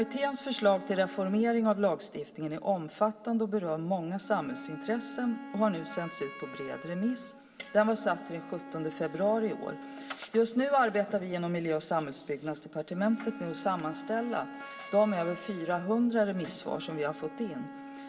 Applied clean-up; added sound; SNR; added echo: none; Wind instrument, woodwind instrument; 15 dB; reverberation time 1.6 s.